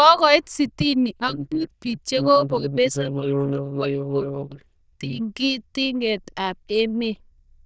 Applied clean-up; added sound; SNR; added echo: neural diffusion model UNIVERSE++.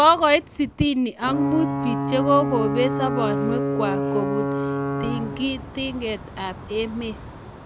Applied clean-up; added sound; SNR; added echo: none; Alarm / Ocean / Boat, Water vehicle; 3 dB; none.